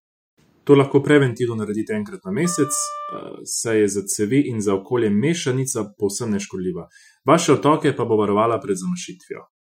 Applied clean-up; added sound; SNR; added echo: classical method Wiener filter.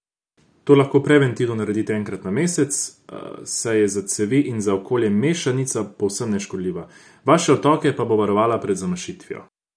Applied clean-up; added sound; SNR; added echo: none; none; none; none.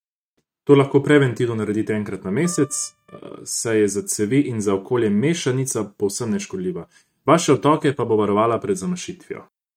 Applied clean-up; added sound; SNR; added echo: neural mask model RNNoise.